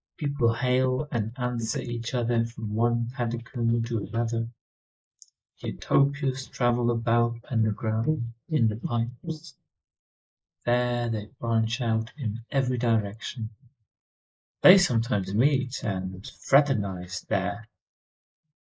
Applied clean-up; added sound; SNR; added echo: neural mask model Resemble Enhance denoiser.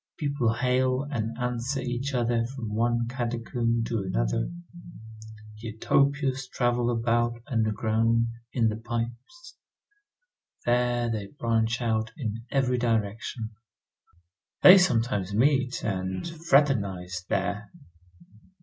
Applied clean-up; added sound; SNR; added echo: none; none; none; none.